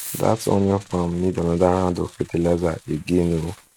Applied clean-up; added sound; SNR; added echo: neural mask model RNNoise.